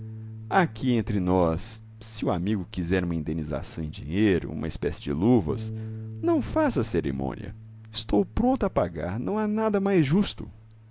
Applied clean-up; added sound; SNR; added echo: none; Bass guitar; 15 dB; none.